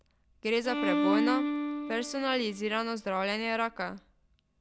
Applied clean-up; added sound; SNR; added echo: none; Bowed string instrument; 1 dB; none.